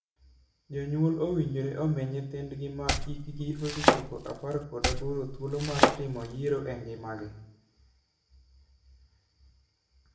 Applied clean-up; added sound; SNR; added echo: none; Domestic sounds, home sounds; -4 dB; reverberation time 0.6 s.